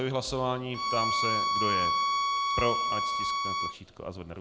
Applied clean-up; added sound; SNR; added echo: none; Bowed string instrument; -5 dB; none.